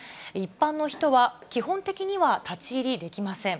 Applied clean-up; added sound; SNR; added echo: none; none; none; none.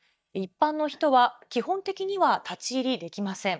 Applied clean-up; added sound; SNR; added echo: neural mask model DeepFilterNet 3.